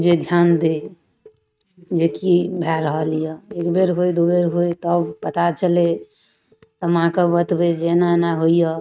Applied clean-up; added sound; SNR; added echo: neural mask model RNNoise.